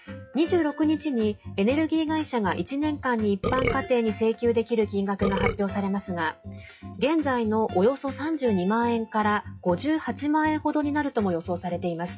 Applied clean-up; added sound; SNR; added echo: classical method WPE with log-MMSE.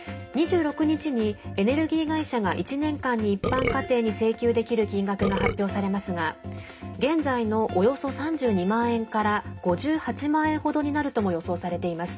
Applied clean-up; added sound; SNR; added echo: none; Burping, eructation; 3 dB; reverberation time 0.3 s.